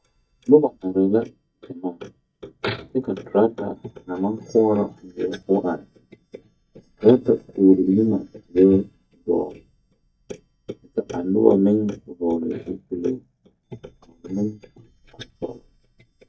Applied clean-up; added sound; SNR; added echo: neural mask model DeepFilterNet 3.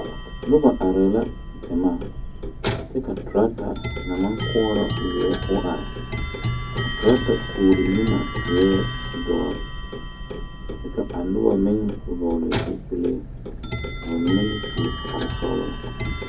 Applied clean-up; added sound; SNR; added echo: none; Clock; 4 dB; reverberation time 0.3 s.